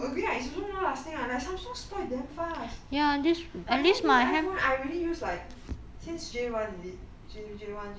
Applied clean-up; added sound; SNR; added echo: none; Writing; 18 dB; none.